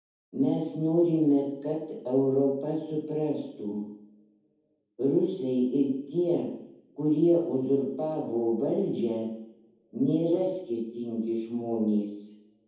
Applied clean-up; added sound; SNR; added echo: none; none; none; reverberation time 0.9 s.